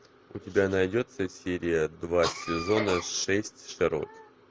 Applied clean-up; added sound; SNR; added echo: none; none; none; none.